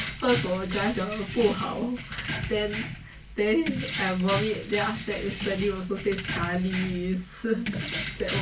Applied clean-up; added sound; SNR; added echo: none; Keys jangling; 6 dB; reverberation time 0.1 s.